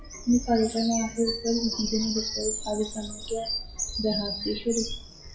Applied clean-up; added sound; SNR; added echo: classical method WPE with log-MMSE.